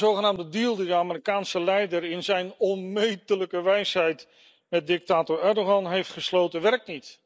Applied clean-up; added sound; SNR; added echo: neural mask model Resemble Enhance denoiser.